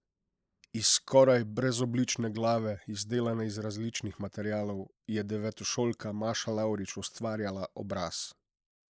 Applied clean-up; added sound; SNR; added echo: neural mask model Resemble Enhance denoiser.